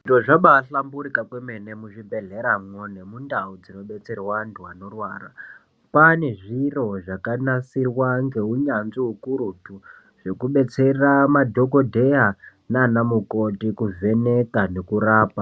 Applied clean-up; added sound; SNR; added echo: none; none; none; none.